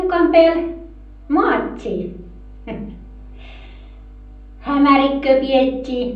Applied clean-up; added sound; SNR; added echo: none; none; none; reverberation time 0.6 s.